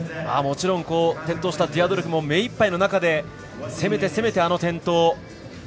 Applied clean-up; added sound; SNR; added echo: none; none; none; none.